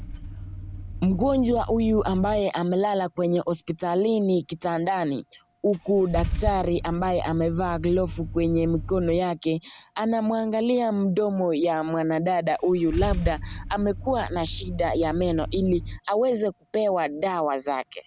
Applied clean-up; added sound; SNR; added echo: none; Idling / Engine starting / Car; 10 dB; none.